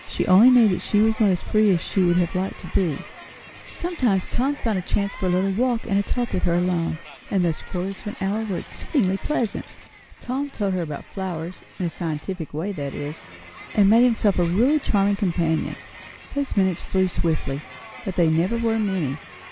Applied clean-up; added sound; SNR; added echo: none; Crowd; 20 dB; none.